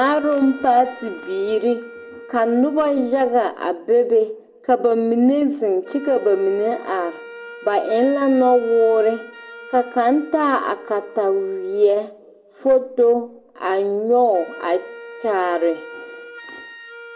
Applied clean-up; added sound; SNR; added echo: none; Wind instrument, woodwind instrument; 19 dB; reverberation time 1.0 s.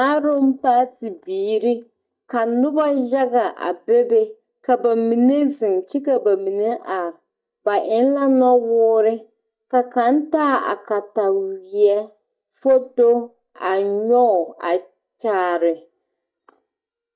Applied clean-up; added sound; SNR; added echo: neural mask model DeepFilterNet 3.